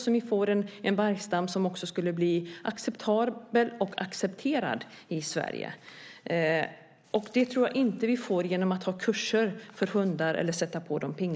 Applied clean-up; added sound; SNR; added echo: none; none; none; none.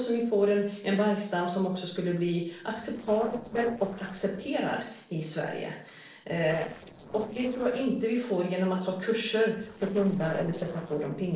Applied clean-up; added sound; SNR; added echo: neural separator model SepFormer DNS4.